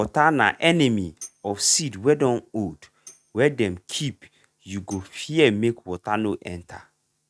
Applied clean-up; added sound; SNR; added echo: neural mask model RNNoise.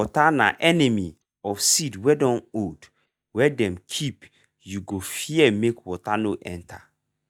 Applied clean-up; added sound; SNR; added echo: neural mask model DeepFilterNet 3.